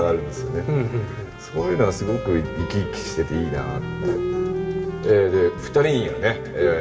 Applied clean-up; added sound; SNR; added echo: none; Trumpet; 20 dB; reverberation time 2.4 s.